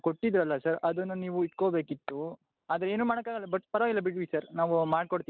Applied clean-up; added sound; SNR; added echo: none; none; none; none.